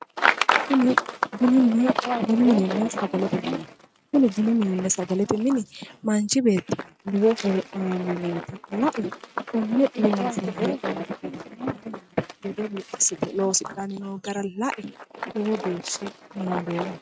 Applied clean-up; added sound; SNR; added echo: neural mask model RNNoise.